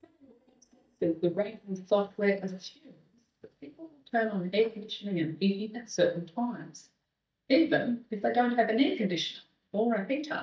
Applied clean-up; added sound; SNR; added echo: neural mask model DeepFilterNet 3.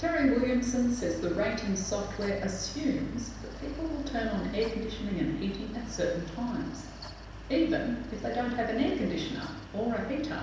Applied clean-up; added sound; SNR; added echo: none; Mechanical fan; 12 dB; reverberation time 0.9 s.